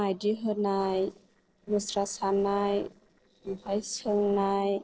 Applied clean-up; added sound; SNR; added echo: neural separator model SepFormer DNS4.